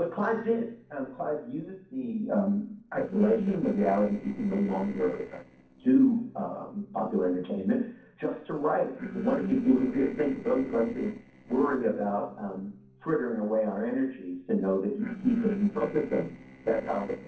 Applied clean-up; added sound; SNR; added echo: neural separator model SepFormer DNS4.